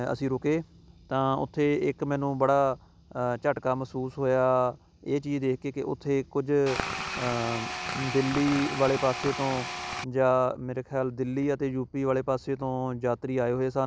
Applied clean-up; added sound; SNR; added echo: none; Tools; 6 dB; none.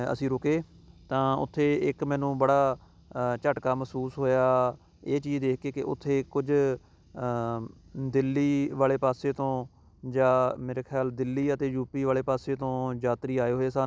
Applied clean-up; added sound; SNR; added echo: none; none; none; none.